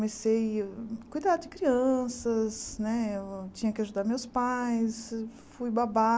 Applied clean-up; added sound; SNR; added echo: none; none; none; none.